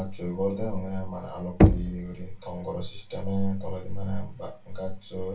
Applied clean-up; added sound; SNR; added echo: none; Knock; -3 dB; reverberation time 0.2 s.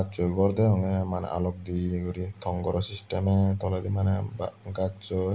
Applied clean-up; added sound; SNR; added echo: none; none; none; none.